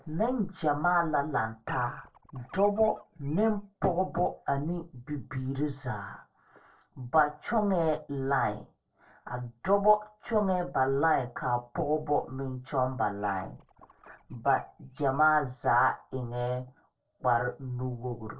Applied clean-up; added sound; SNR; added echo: neural separator model SepFormer DNS4.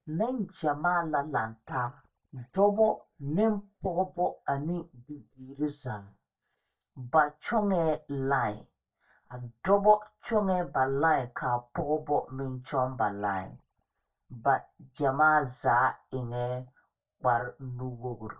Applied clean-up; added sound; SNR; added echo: neural mask model DeepFilterNet 3.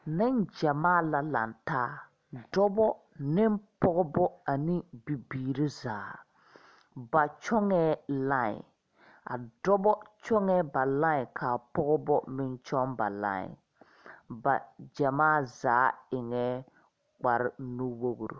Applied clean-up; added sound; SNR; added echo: none; none; none; none.